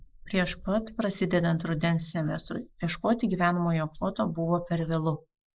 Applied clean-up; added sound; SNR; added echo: neural mask model Resemble Enhance denoiser.